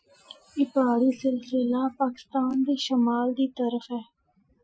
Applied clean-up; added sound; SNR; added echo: classical method Wiener filter.